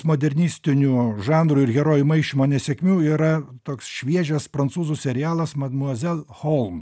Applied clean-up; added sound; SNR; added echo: none; none; none; none.